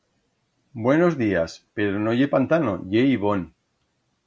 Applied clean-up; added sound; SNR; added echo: none; none; none; none.